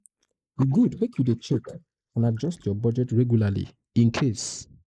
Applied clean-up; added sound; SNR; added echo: neural mask model Resemble Enhance denoiser.